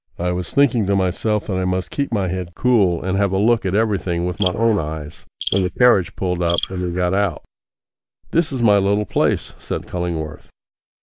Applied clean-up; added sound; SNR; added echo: neural mask model Resemble Enhance denoiser.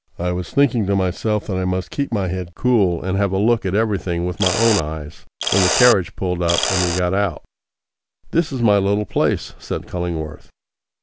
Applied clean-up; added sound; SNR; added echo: none; Mechanisms; 4 dB; none.